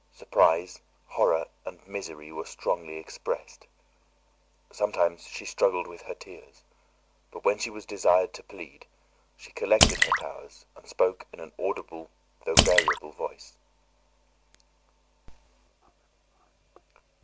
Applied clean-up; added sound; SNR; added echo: none; Drip / Splash, splatter; -3 dB; none.